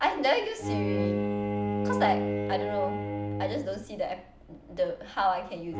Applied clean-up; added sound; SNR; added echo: none; Bowed string instrument; 1 dB; none.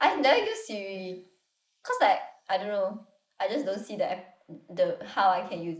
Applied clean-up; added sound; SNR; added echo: neural mask model Resemble Enhance denoiser.